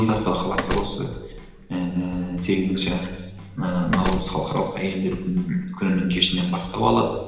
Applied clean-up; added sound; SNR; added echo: none; Slam; 10 dB; reverberation time 1.1 s.